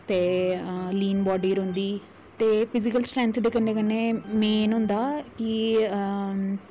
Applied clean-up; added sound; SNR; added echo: none; Organ; 20 dB; none.